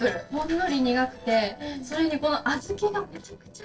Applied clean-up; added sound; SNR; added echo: neural separator model SepFormer DNS4.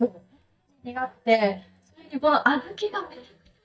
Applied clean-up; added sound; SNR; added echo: neural mask model DeepFilterNet 3.